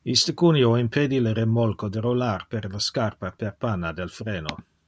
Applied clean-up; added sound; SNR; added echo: none; none; none; none.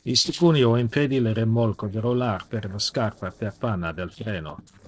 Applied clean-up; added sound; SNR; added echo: neural separator model SepFormer DNS4.